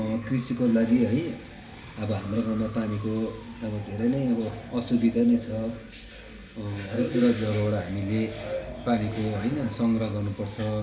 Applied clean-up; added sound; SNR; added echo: none; Wind; 18 dB; reverberation time 0.6 s.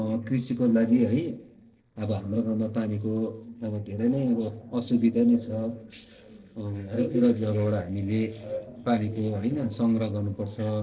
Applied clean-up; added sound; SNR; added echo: neural separator model SepFormer DNS4.